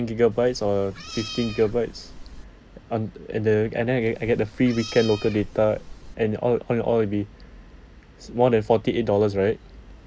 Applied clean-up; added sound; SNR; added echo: none; Meow; 15 dB; none.